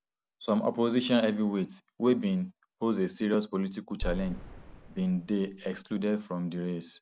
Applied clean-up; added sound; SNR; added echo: none; Boom; 10 dB; none.